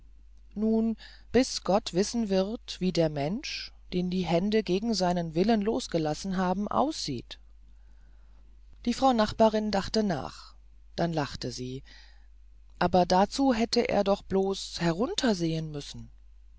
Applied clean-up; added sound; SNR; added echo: none; none; none; none.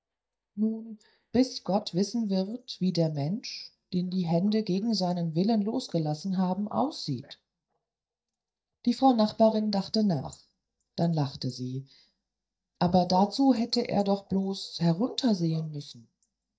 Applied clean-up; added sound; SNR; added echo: neural mask model DeepFilterNet 3.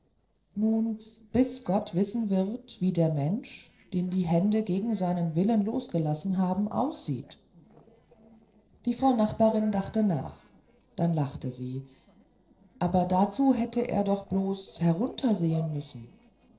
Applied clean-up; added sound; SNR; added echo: neural separator model SepFormer DNS4.